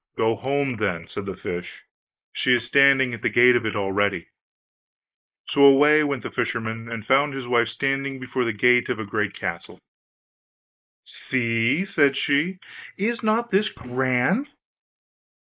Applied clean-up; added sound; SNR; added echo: neural mask model Resemble Enhance denoiser.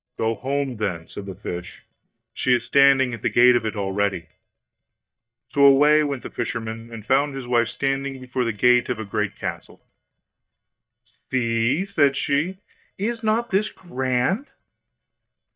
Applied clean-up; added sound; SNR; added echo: neural mask model DeepFilterNet 3.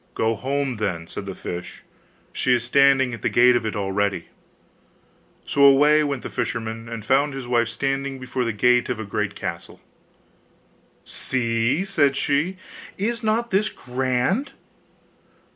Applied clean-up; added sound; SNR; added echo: none; none; none; none.